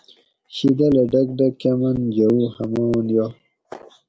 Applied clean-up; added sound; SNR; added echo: none; none; none; none.